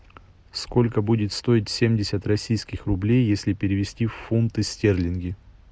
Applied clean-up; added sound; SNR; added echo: none; none; none; none.